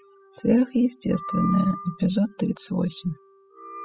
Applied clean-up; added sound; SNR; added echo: classical method spectral subtraction.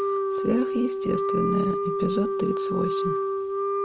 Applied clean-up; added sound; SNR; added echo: none; Wind instrument, woodwind instrument; -3 dB; none.